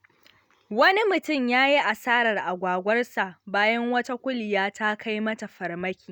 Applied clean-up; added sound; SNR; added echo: none; none; none; none.